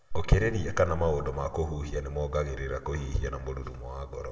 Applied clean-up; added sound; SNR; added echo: none; none; none; reverberation time 1.3 s.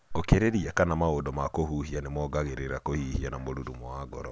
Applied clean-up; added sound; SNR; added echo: none; none; none; none.